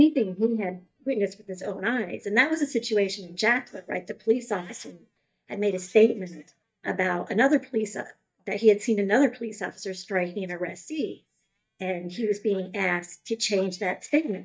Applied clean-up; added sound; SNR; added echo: neural mask model DeepFilterNet 3.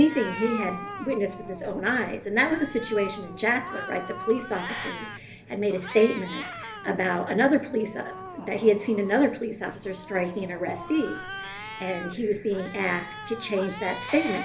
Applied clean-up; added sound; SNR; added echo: none; Cat; 12 dB; reverberation time 0.3 s.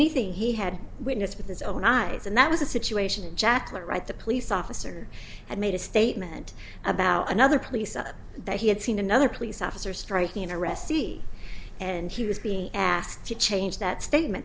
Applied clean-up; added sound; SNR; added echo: none; none; none; none.